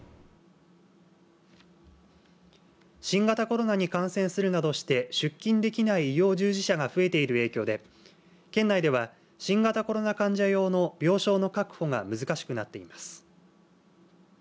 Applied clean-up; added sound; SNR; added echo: none; none; none; none.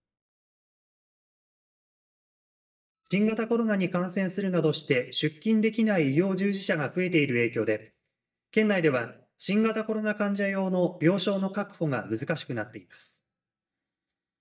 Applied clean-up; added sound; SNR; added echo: neural mask model DeepFilterNet 3.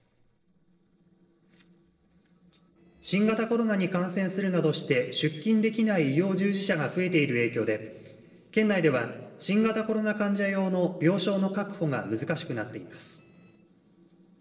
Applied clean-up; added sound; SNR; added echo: neural separator model SepFormer DNS4.